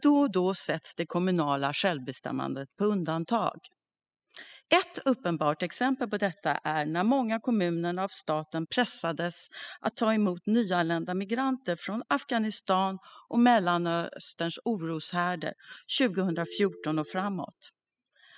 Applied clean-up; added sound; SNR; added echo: classical method spectral subtraction.